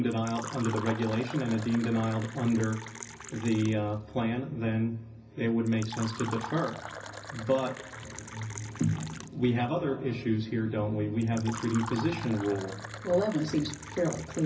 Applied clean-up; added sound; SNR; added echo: none; Fill (with liquid); 14 dB; reverberation time 0.4 s.